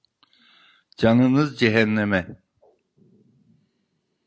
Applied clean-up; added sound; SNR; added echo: none; none; none; none.